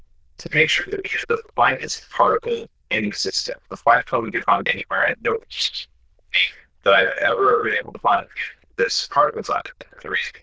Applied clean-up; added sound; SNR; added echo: neural diffusion model UNIVERSE++.